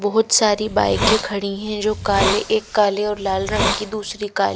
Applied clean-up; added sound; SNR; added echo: none; Hiss; 5 dB; none.